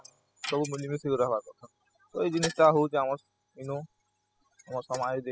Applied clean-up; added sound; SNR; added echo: classical method spectral subtraction.